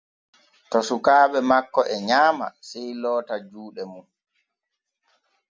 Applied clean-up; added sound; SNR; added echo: none; none; none; none.